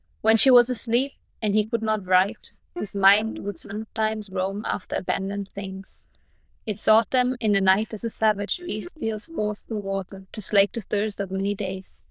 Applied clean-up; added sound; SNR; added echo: neural diffusion model UNIVERSE++.